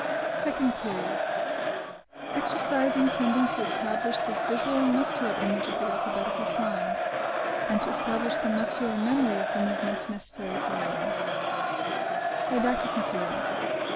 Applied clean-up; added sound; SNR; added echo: none; Crowd; -1 dB; none.